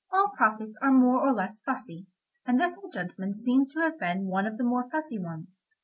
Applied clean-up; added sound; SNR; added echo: none; none; none; none.